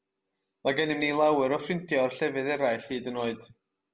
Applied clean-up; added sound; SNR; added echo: none; none; none; none.